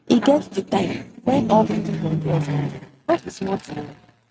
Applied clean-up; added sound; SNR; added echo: neural mask model RNNoise.